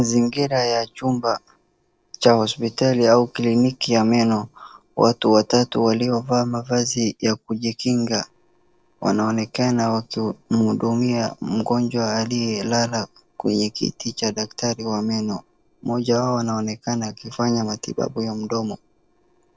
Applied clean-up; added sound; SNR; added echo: neural separator model SepFormer DNS4.